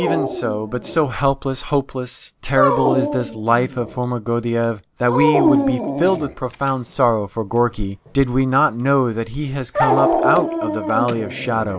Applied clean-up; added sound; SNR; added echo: none; Dog; 3 dB; none.